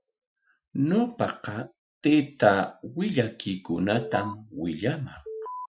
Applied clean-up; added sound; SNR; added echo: classical method Wiener filter.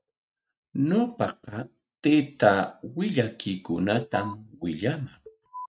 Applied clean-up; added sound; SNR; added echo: neural mask model RNNoise.